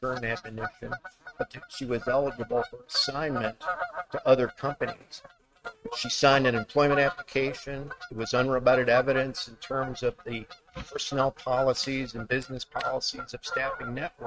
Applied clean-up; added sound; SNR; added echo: neural mask model RNNoise.